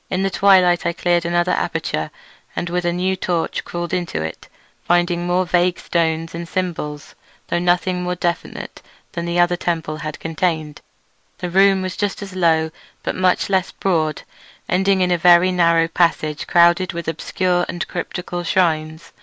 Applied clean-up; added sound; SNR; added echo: none; none; none; none.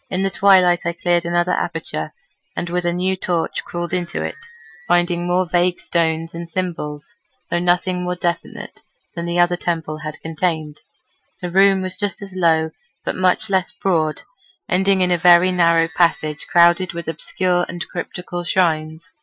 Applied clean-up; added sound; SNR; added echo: classical method Wiener filter.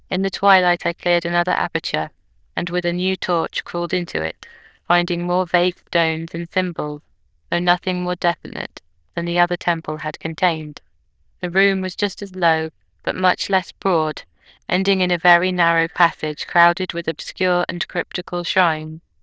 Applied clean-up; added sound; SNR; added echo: neural diffusion model UNIVERSE++.